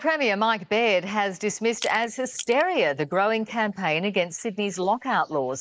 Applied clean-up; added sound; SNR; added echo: neural mask model Resemble Enhance denoiser.